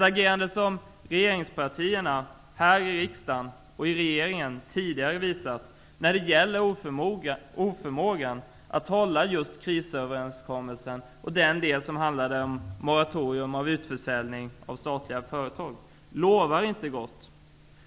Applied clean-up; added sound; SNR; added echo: none; none; none; none.